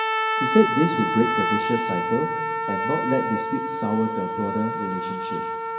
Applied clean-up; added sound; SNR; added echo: none; Trumpet; 0 dB; reverberation time 2.2 s.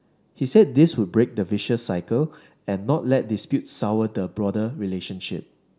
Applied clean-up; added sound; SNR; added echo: none; none; none; none.